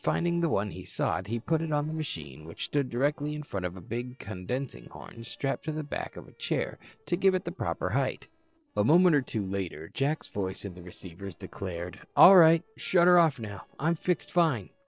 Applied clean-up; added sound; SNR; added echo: neural separator model SepFormer DNS4.